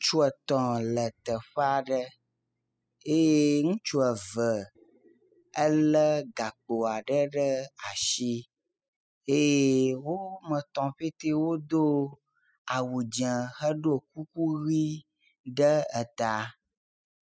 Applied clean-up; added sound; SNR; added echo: classical method spectral subtraction.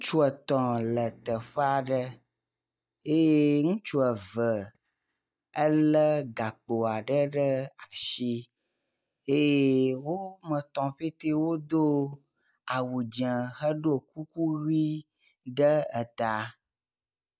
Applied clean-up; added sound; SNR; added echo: neural mask model DeepFilterNet 3.